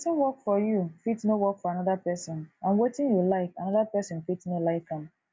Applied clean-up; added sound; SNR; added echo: none; none; none; none.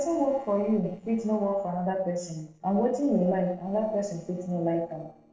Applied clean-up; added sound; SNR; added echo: neural separator model SepFormer DNS4.